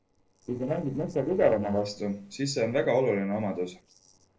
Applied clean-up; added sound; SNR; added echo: neural separator model SepFormer DNS4.